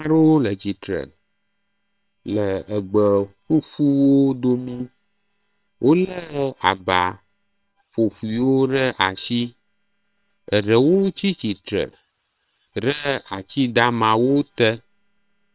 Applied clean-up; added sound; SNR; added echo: neural separator model SepFormer WHAM!.